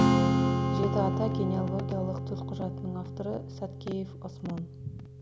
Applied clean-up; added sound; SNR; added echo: none; Strum; -5 dB; none.